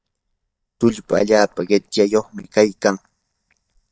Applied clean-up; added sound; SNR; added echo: neural mask model DeepFilterNet 3.